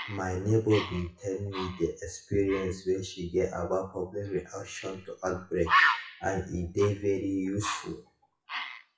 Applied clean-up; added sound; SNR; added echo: classical method WPE with log-MMSE.